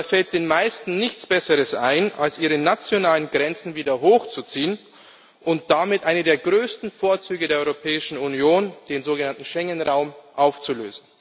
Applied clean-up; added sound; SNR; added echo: none; none; none; none.